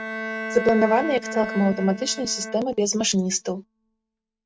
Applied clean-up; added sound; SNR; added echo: neural mask model RNNoise.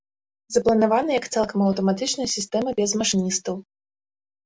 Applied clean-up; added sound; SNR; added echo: none; none; none; none.